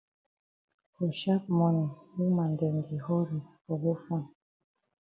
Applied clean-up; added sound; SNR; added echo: none; none; none; none.